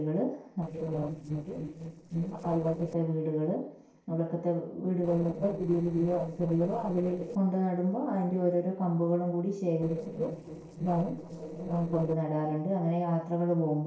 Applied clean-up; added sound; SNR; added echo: neural separator model SepFormer DNS4.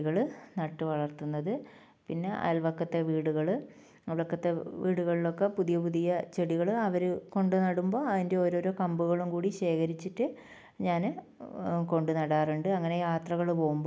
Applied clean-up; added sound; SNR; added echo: none; none; none; none.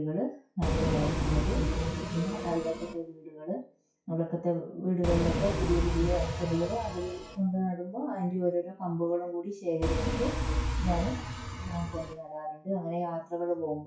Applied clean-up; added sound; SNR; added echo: classical method WPE with log-MMSE.